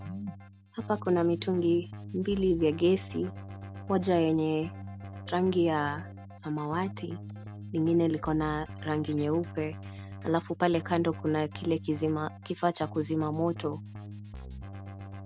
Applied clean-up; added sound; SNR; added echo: none; Keyboard (musical); 12 dB; none.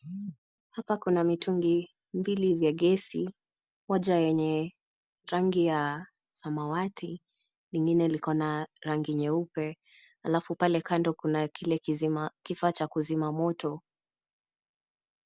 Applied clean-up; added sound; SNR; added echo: none; none; none; none.